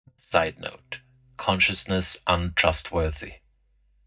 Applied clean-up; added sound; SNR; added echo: neural mask model DeepFilterNet 3.